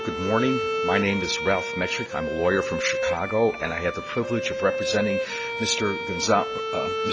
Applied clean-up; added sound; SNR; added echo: none; Bowed string instrument; 3 dB; none.